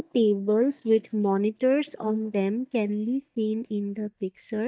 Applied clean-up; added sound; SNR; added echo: neural mask model DeepFilterNet 3.